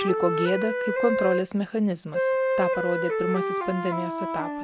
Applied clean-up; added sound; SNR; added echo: none; Wind instrument, woodwind instrument; 0 dB; none.